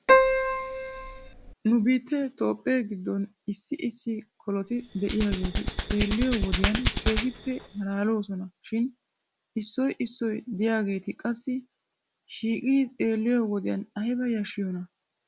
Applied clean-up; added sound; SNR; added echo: none; Keyboard (musical) + Hands; -3 dB; none.